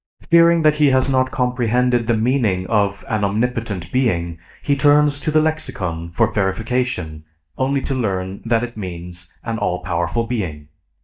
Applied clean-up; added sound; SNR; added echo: neural mask model DeepFilterNet 3.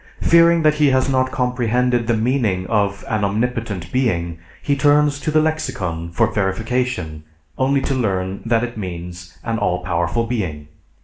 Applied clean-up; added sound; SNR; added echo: none; Car; 11 dB; reverberation time 0.4 s.